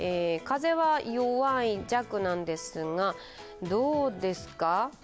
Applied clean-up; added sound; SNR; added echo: none; none; none; none.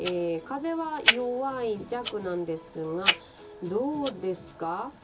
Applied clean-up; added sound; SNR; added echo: none; Tick-tock; 1 dB; reverberation time 0.2 s.